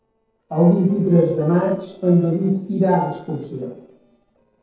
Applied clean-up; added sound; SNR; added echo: neural separator model SepFormer DNS4.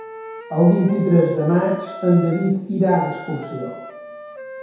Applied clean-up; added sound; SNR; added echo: none; Wind instrument, woodwind instrument; 15 dB; reverberation time 0.9 s.